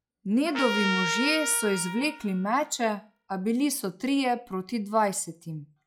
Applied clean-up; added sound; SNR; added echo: classical method log-MMSE.